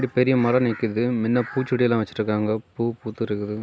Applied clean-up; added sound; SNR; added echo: none; none; none; none.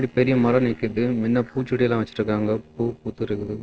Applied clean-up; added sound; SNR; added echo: neural separator model SepFormer DNS4.